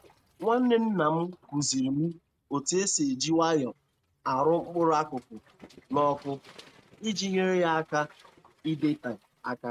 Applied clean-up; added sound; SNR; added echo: neural mask model RNNoise.